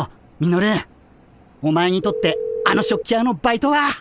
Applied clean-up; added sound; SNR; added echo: none; Telephone; 4 dB; none.